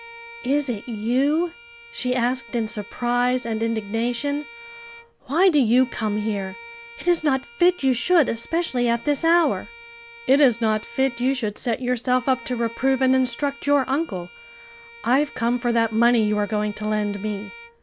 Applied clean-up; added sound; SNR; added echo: none; Bowed string instrument; 20 dB; none.